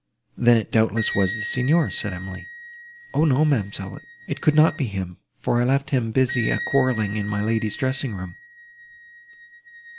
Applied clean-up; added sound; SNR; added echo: none; Wind instrument, woodwind instrument; 13 dB; none.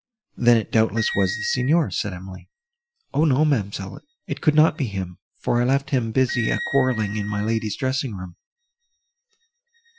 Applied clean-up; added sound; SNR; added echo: classical method Wiener filter.